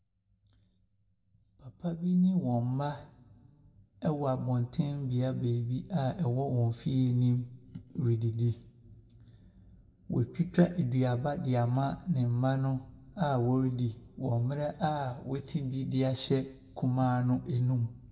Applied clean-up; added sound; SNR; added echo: none; none; none; reverberation time 1.0 s.